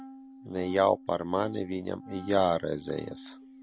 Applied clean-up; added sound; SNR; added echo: none; Wind instrument, woodwind instrument; 16 dB; none.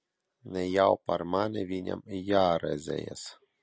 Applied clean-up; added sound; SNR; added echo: none; none; none; none.